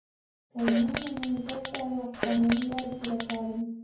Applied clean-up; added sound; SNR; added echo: none; Fart; 4 dB; reverberation time 0.9 s.